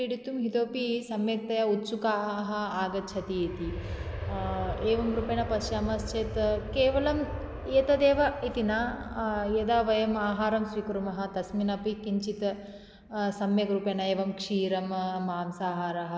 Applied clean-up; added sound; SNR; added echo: none; Aircraft; 12 dB; none.